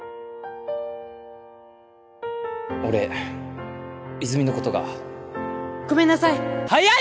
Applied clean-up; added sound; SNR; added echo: none; none; none; none.